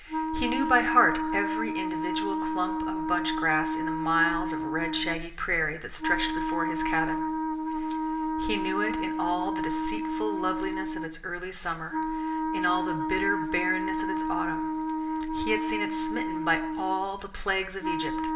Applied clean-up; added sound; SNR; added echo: none; Wind instrument, woodwind instrument; 0 dB; reverberation time 0.6 s.